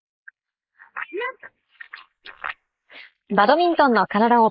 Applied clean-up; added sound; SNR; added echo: neural mask model Resemble Enhance denoiser.